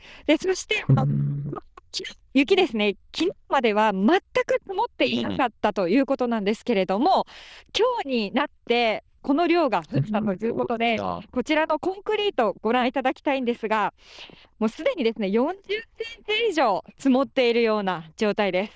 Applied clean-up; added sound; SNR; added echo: neural diffusion model UNIVERSE++.